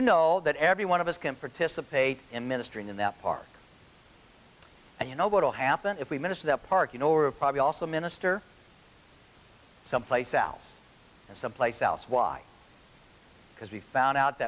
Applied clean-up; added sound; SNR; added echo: none; none; none; none.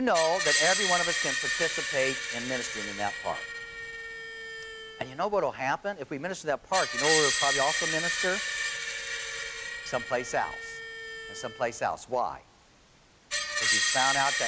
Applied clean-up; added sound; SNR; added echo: none; Screech; 0 dB; none.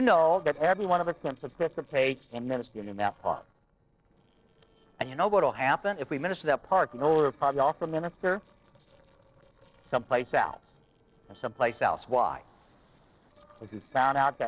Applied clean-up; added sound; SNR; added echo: neural separator model SepFormer DNS4.